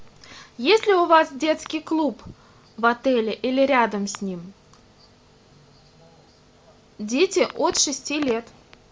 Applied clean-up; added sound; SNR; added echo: none; none; none; none.